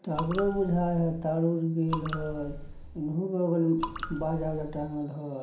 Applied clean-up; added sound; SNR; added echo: none; Raindrop / Drip; 9 dB; reverberation time 0.5 s.